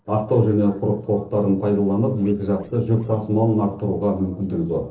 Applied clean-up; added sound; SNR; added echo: neural separator model SepFormer DNS4.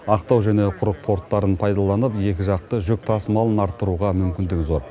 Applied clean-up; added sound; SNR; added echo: none; none; none; none.